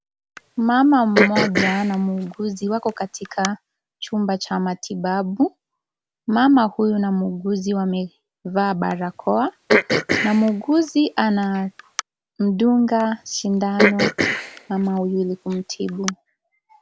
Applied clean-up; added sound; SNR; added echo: none; Cough; 4 dB; none.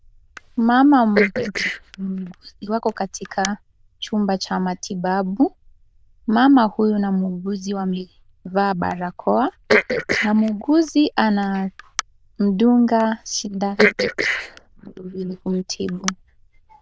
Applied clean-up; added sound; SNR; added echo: neural diffusion model UNIVERSE++.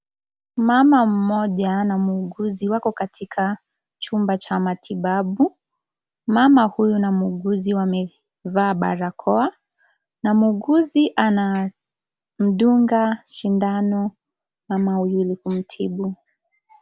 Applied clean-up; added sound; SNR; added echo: none; none; none; none.